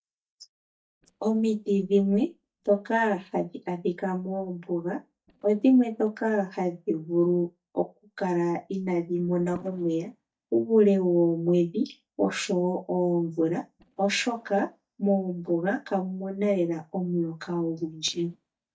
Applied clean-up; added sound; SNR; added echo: neural mask model DeepFilterNet 3.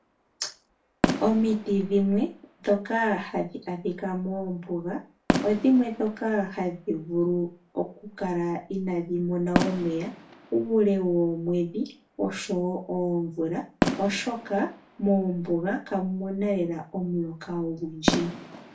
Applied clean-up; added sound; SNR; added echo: none; Fireworks; 8 dB; reverberation time 0.3 s.